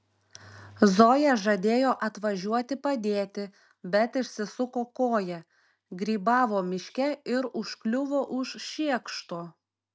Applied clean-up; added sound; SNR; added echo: none; none; none; none.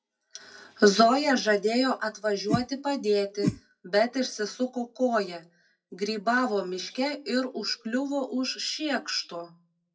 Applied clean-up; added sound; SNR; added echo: classical method WPE with log-MMSE.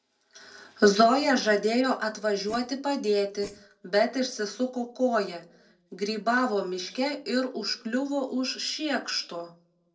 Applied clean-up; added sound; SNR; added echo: neural separator model SepFormer DNS4.